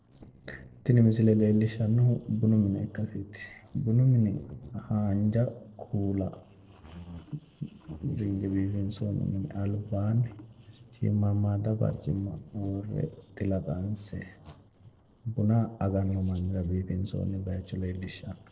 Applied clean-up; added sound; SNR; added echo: neural separator model SepFormer DNS4.